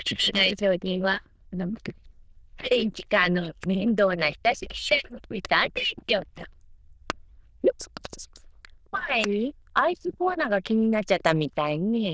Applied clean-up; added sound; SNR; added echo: neural diffusion model UNIVERSE++.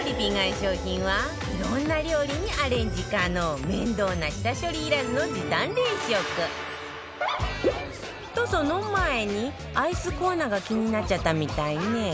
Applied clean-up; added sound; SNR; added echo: none; none; none; none.